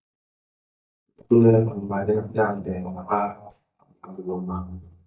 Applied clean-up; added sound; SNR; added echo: neural mask model DeepFilterNet 3.